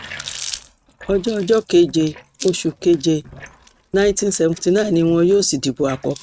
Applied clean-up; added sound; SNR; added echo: neural mask model RNNoise.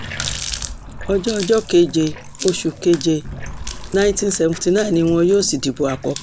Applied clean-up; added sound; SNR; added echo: none; Water tap, faucet + Wind; 11 dB; none.